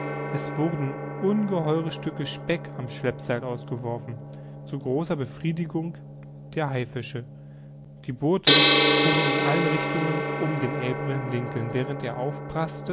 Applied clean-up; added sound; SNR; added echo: none; Gong; -1 dB; none.